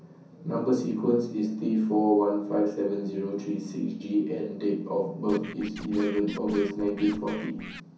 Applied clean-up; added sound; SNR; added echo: none; Scratching (performance technique); 16 dB; reverberation time 0.6 s.